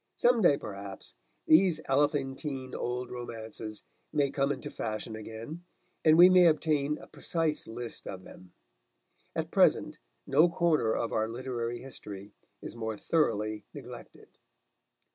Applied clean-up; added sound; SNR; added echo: none; none; none; none.